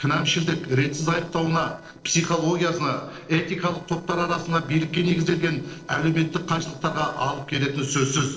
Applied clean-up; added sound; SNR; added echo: neural separator model SepFormer DNS4.